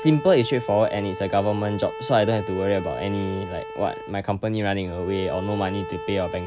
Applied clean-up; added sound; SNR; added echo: none; Bowed string instrument; 11 dB; none.